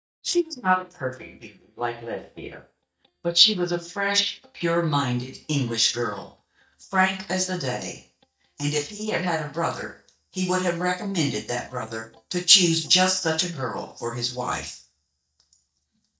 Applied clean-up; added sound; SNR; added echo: neural mask model DeepFilterNet 3.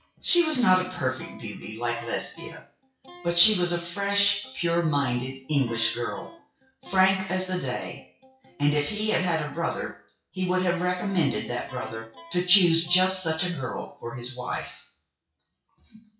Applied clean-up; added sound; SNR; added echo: classical method WPE with log-MMSE.